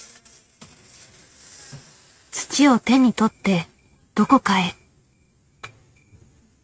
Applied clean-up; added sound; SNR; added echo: neural mask model RNNoise.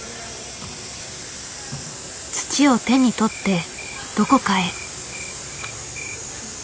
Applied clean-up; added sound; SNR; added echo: none; Cricket; 17 dB; none.